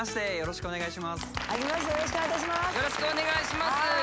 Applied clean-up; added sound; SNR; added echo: none; none; none; none.